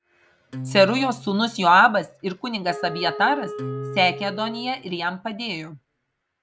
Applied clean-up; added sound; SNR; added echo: none; Acoustic guitar + Wind instrument, woodwind instrument; 13 dB; none.